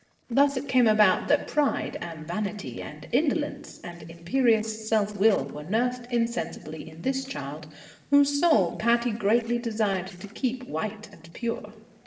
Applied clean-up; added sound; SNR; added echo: neural separator model SepFormer DNS4.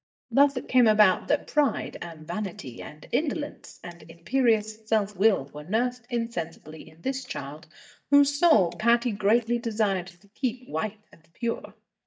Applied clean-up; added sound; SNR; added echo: neural mask model DeepFilterNet 3.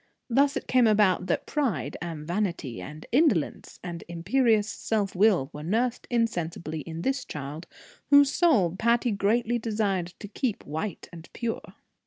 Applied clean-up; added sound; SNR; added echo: none; none; none; none.